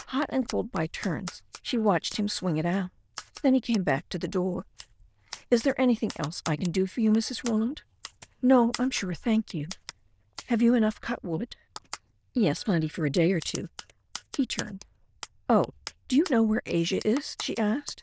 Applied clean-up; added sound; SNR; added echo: neural diffusion model UNIVERSE++.